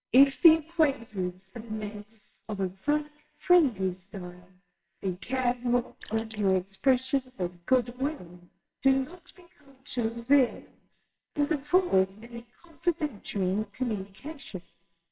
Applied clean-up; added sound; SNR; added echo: neural separator model SepFormer WHAMR!.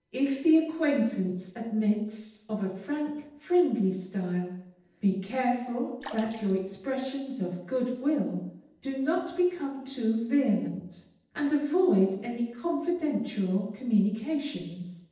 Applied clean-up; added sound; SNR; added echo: neural separator model SepFormer DNS4.